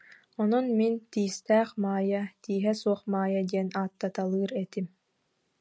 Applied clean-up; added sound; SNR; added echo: none; none; none; none.